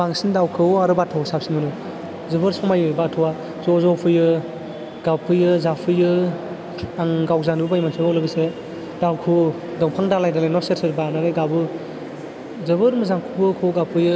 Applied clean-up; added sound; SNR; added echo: none; none; none; none.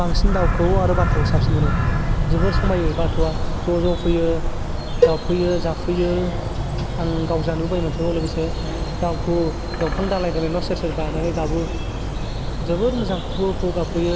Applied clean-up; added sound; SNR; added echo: none; Bird vocalization, bird call, bird song + Cowbell; -2 dB; none.